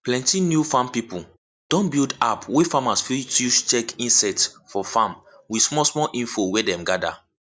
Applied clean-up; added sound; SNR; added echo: none; none; none; none.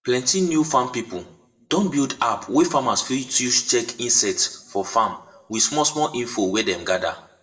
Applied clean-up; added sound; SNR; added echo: none; none; none; reverberation time 0.6 s.